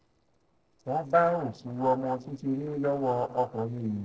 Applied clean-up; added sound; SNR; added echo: neural separator model SepFormer DNS4.